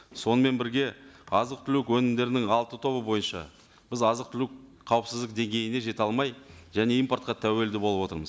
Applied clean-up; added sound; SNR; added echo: none; none; none; none.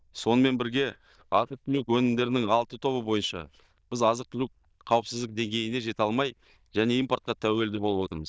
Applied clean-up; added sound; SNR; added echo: neural diffusion model UNIVERSE++.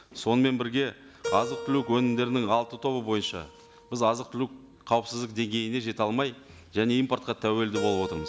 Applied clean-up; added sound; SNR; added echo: none; Keyboard (musical); 13 dB; none.